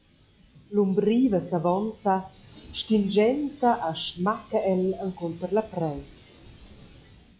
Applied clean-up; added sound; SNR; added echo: classical method log-MMSE.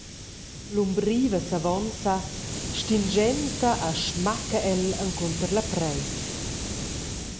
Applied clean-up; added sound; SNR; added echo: none; Hiss; 5 dB; none.